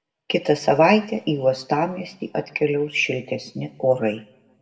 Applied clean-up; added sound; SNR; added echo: none; none; none; reverberation time 0.5 s.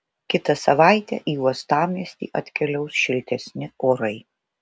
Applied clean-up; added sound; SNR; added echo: none; none; none; none.